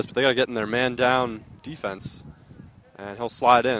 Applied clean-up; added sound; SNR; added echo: none; none; none; none.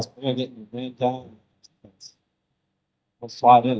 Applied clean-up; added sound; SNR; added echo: neural mask model DeepFilterNet 3.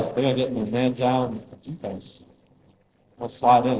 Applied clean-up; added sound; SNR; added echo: neural separator model SepFormer DNS4.